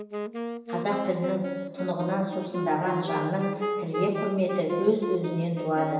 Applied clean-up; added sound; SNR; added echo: none; Wind instrument, woodwind instrument; 5 dB; reverberation time 1.0 s.